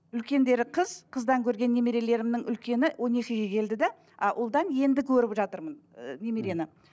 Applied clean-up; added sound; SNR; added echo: none; none; none; none.